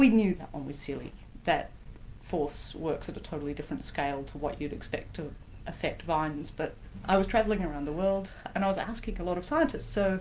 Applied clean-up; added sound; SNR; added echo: none; none; none; none.